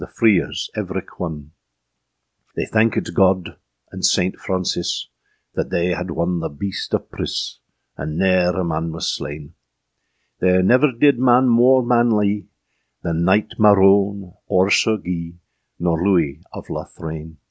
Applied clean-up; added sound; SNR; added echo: none; none; none; none.